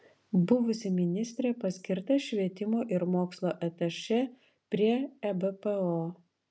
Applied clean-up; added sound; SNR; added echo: none; none; none; none.